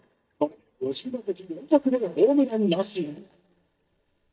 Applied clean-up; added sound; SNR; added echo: neural mask model DeepFilterNet 3.